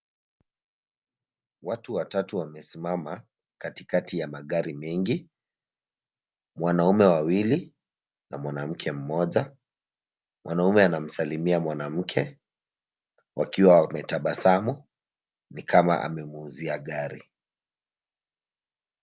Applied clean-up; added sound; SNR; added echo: none; none; none; none.